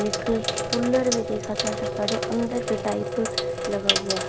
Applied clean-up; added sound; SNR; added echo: none; Sink (filling or washing); 0 dB; none.